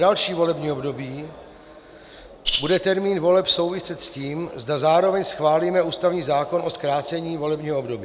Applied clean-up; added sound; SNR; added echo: none; Rattle (instrument); -2 dB; none.